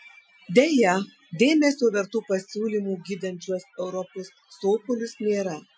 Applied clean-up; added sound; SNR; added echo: classical method Wiener filter.